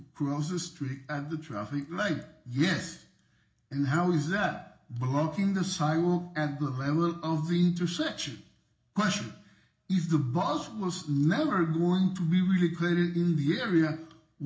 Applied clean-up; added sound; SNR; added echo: none; none; none; reverberation time 0.4 s.